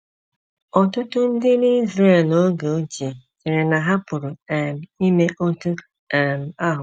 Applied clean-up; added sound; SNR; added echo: none; none; none; none.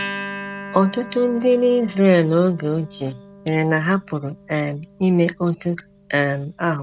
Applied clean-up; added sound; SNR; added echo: none; Acoustic guitar; 16 dB; none.